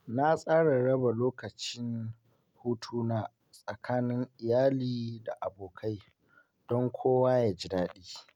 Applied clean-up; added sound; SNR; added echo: none; none; none; none.